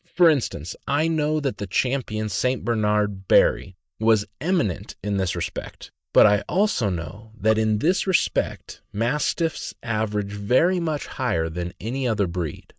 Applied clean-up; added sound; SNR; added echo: neural mask model DeepFilterNet 3.